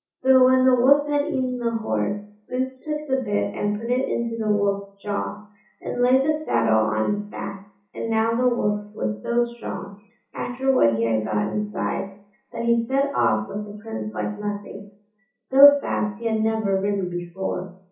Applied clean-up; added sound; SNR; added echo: none; none; none; reverberation time 0.6 s.